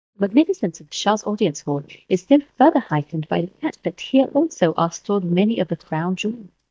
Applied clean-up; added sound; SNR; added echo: neural mask model DeepFilterNet 3.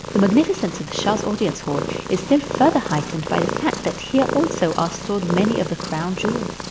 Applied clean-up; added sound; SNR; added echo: none; Purr; 6 dB; none.